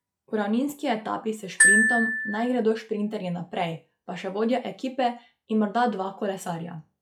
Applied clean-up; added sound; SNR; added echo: classical method log-MMSE.